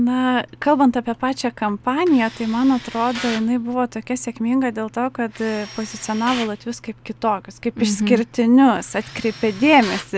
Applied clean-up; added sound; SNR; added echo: none; Tools; 18 dB; none.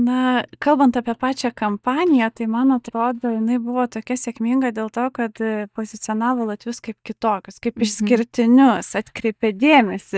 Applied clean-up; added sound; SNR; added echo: neural mask model DeepFilterNet 3.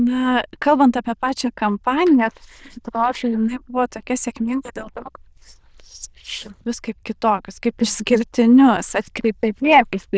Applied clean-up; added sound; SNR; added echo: neural diffusion model UNIVERSE++.